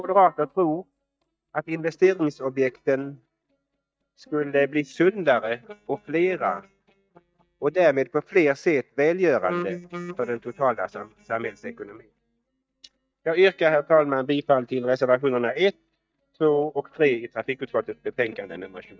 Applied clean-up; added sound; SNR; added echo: neural mask model DeepFilterNet 3.